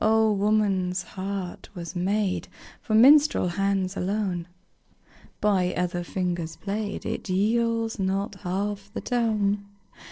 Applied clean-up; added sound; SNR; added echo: neural separator model SepFormer DNS4.